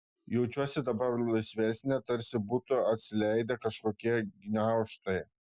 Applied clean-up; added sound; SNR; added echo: none; none; none; none.